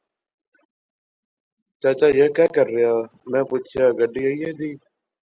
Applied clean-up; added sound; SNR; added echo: none; none; none; none.